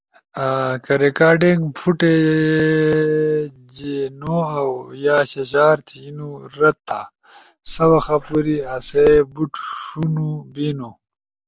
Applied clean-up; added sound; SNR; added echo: none; Meow; 15 dB; none.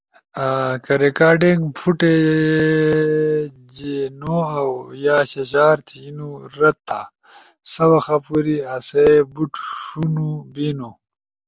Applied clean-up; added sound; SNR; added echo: none; none; none; none.